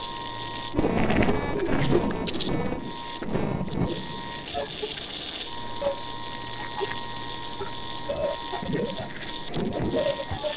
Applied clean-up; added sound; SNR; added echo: neural separator model SepFormer DNS4.